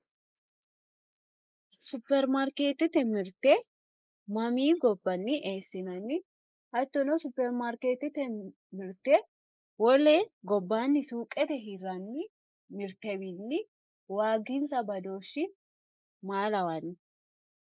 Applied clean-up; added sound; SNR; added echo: neural mask model Resemble Enhance denoiser.